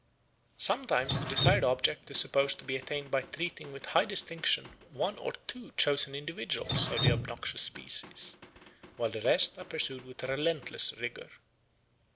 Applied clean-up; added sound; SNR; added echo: none; Drip; 8 dB; none.